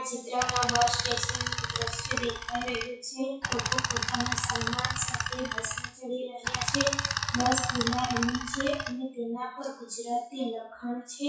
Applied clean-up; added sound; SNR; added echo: classical method WPE with log-MMSE.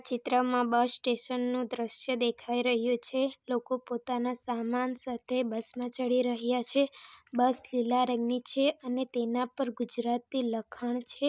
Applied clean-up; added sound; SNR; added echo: none; none; none; none.